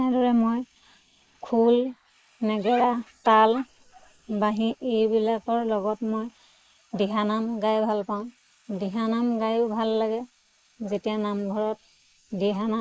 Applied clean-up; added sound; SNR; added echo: neural mask model Resemble Enhance denoiser.